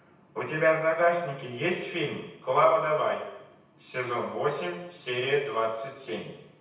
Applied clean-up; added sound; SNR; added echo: none; none; none; reverberation time 0.9 s.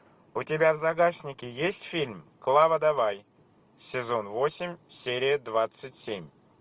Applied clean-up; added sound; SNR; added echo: none; none; none; none.